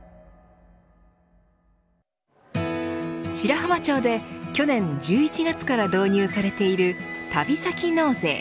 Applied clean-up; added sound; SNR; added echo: none; none; none; none.